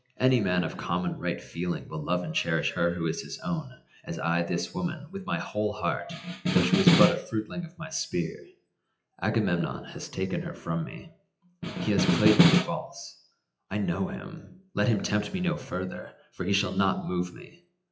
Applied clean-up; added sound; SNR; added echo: classical method WPE with log-MMSE.